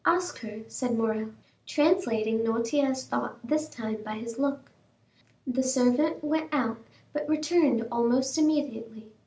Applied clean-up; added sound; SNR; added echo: none; none; none; none.